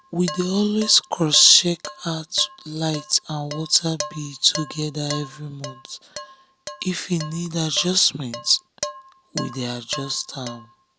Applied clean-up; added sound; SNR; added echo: none; Dishes, pots, and pans; 13 dB; none.